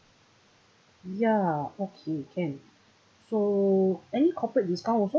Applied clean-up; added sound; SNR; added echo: none; none; none; none.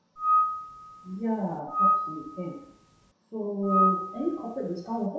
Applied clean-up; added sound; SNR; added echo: none; Screech / Glass; -4 dB; reverberation time 0.7 s.